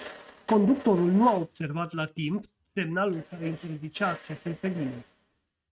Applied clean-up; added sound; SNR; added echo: neural mask model RNNoise.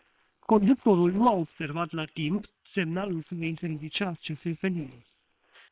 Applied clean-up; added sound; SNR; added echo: neural separator model SepFormer WHAM!.